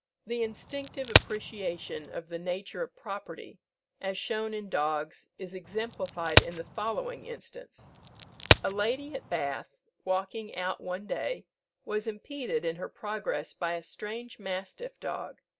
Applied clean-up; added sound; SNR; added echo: none; Crack; -4 dB; none.